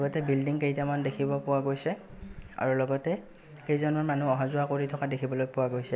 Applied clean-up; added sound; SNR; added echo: none; none; none; none.